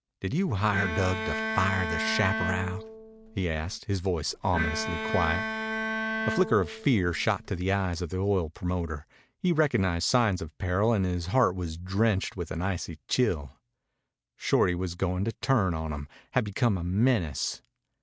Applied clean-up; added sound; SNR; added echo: none; Bowed string instrument; 5 dB; none.